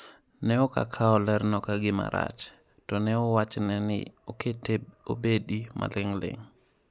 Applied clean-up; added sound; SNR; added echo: none; none; none; none.